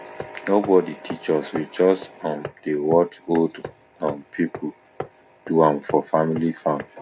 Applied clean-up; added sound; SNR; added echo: none; Hammer; 16 dB; none.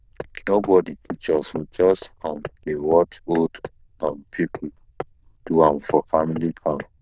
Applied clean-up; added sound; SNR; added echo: neural diffusion model UNIVERSE++.